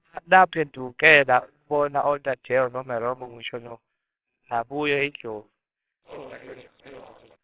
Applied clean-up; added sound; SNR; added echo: neural separator model SepFormer WHAMR!.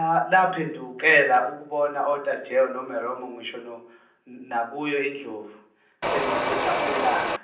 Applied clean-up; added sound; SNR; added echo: none; Mechanisms; 0 dB; reverberation time 0.6 s.